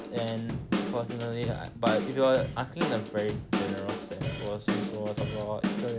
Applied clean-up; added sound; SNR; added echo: none; Drum / Drum kit; 1 dB; none.